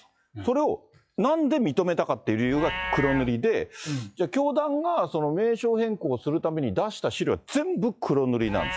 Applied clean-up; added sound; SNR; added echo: classical method log-MMSE.